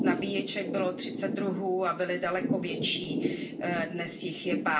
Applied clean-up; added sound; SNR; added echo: none; Thunder / Rain; 2 dB; reverberation time 0.4 s.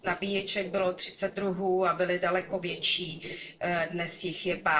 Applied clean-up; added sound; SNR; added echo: neural separator model SepFormer DNS4.